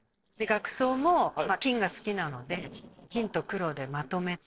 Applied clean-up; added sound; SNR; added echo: neural separator model SepFormer DNS4.